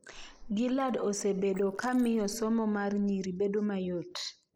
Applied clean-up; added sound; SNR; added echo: neural mask model Resemble Enhance denoiser.